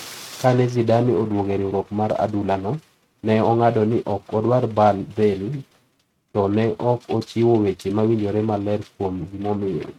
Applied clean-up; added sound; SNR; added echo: neural mask model RNNoise.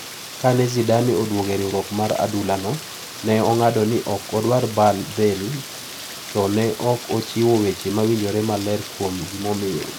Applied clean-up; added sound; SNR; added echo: none; Rain; 13 dB; none.